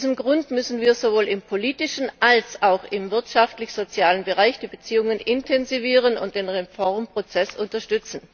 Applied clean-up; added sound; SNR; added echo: none; none; none; none.